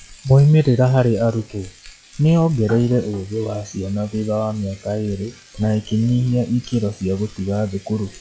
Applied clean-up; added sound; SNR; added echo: classical method log-MMSE.